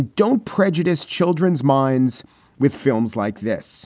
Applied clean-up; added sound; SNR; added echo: none; none; none; none.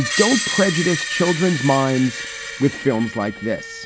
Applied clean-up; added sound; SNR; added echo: none; Screech; 6 dB; none.